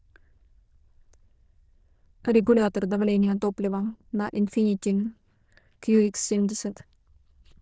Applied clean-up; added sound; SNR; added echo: neural diffusion model UNIVERSE++.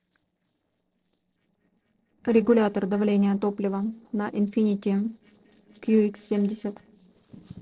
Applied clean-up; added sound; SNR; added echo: neural separator model SepFormer DNS4.